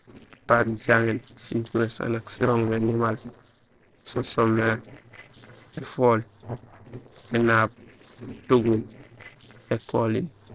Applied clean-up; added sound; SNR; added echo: neural separator model SepFormer DNS4.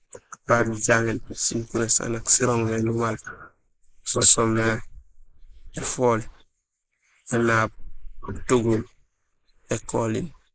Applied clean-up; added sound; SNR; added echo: neural mask model Resemble Enhance denoiser.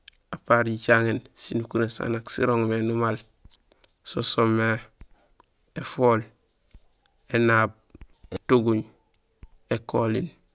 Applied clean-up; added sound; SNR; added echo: none; none; none; none.